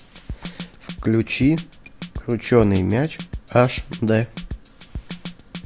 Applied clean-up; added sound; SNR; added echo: none; Drum kit; 13 dB; none.